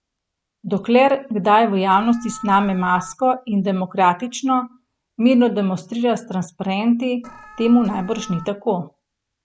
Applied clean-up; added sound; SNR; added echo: none; Alarm; 19 dB; none.